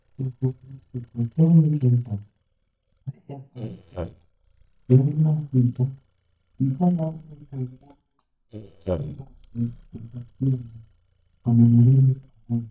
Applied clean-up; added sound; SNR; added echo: neural mask model DeepFilterNet 3.